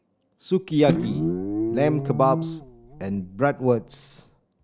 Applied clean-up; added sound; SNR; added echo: none; Guitar; 4 dB; none.